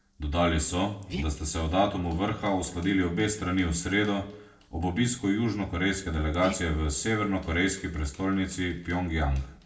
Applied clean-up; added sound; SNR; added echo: neural separator model SepFormer DNS4.